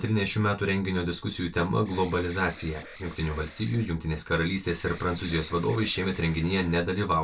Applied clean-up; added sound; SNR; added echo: none; Alarm; 18 dB; reverberation time 0.2 s.